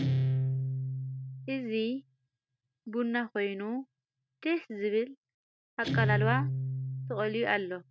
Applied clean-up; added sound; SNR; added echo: none; Guitar; 0 dB; none.